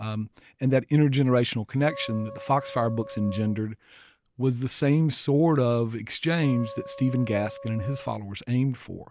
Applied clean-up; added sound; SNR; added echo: none; Wind instrument, woodwind instrument; 15 dB; none.